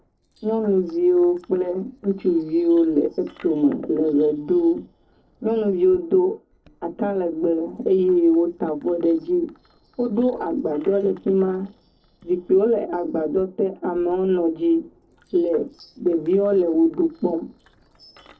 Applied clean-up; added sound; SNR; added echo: neural separator model SepFormer DNS4.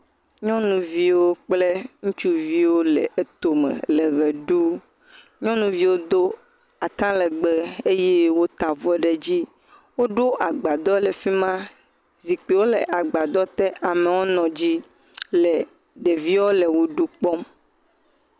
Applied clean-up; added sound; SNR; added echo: none; none; none; none.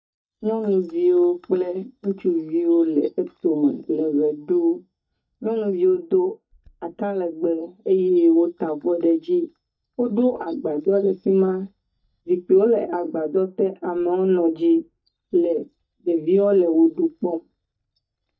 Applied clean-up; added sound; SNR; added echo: neural mask model DeepFilterNet 3.